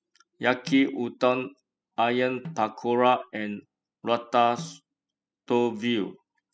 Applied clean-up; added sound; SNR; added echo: classical method spectral subtraction.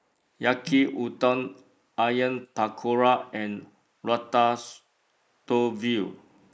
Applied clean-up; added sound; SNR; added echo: neural mask model Resemble Enhance denoiser.